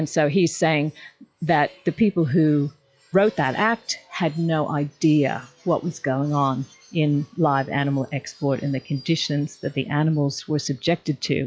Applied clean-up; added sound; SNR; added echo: classical method log-MMSE.